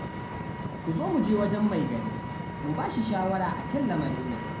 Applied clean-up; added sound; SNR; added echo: none; Vehicle; 5 dB; reverberation time 0.5 s.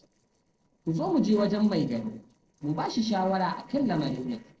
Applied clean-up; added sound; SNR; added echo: neural separator model SepFormer DNS4.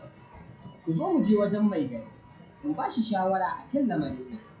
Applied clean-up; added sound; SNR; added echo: classical method WPE with log-MMSE.